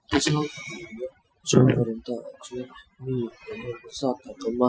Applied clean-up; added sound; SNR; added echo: classical method Wiener filter.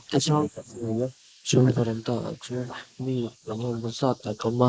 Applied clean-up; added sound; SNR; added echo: neural mask model Resemble Enhance denoiser.